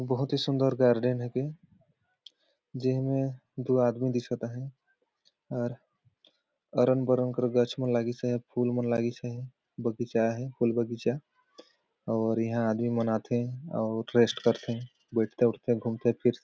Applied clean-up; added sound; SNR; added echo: none; none; none; none.